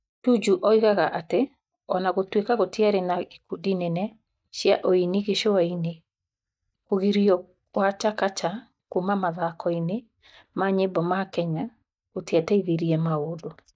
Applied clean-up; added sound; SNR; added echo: neural mask model DeepFilterNet 3.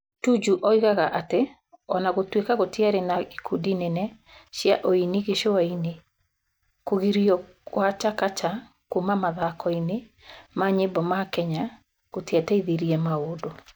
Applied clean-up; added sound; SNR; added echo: none; none; none; none.